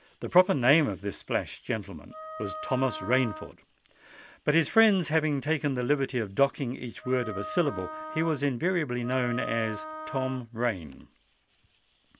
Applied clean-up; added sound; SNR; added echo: none; Wind instrument, woodwind instrument; 11 dB; none.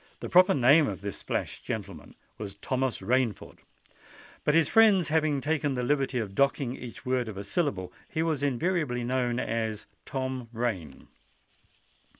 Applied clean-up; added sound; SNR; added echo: none; none; none; none.